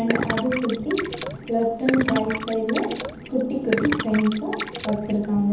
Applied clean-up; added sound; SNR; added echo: none; Gurgling; 6 dB; reverberation time 0.8 s.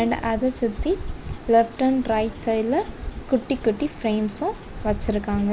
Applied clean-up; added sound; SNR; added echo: none; none; none; none.